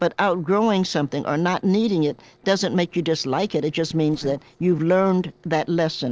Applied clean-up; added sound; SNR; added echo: neural separator model SepFormer DNS4.